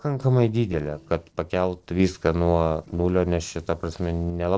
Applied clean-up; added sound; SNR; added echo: neural separator model SepFormer DNS4.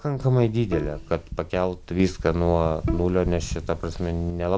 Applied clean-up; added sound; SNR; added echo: none; Bowed string instrument; 15 dB; none.